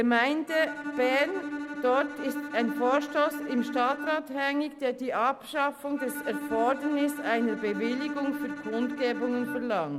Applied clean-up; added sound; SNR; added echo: none; Bowed string instrument; 8 dB; none.